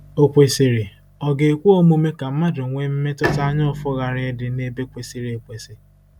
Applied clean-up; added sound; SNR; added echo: none; Bowed string instrument; 12 dB; none.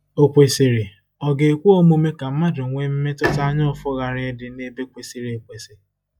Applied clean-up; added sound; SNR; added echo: classical method log-MMSE.